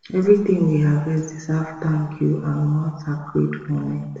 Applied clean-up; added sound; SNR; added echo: none; none; none; reverberation time 1.1 s.